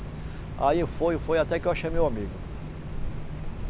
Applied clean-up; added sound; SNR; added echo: none; Cricket; 3 dB; none.